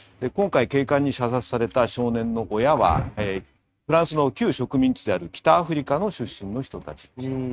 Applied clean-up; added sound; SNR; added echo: neural mask model RNNoise.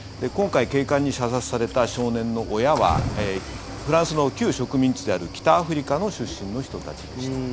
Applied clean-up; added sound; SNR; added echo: none; Cricket / Waves, surf; 11 dB; none.